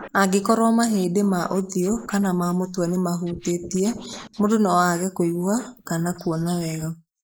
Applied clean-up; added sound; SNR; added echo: neural mask model Resemble Enhance denoiser.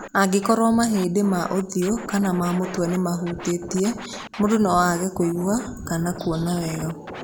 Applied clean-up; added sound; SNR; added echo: none; Scratching (performance technique); 15 dB; none.